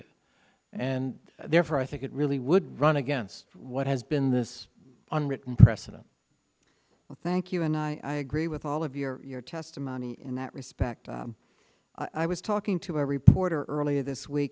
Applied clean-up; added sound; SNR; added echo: none; none; none; none.